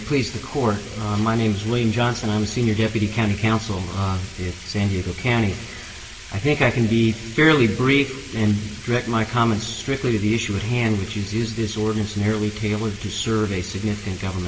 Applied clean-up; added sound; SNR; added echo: none; Bathtub (filling or washing); 18 dB; reverberation time 1.3 s.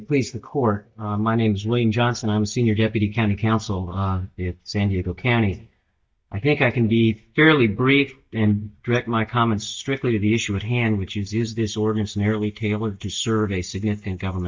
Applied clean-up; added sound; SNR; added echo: neural mask model DeepFilterNet 3.